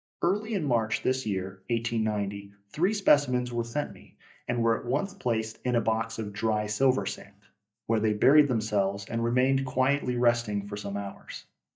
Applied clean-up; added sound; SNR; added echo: neural mask model DeepFilterNet 3.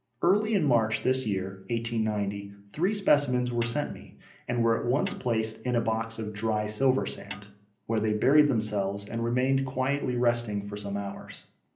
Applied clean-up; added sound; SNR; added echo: none; Snare drum; 17 dB; reverberation time 0.5 s.